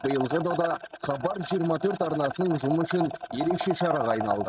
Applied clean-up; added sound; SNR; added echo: neural mask model RNNoise.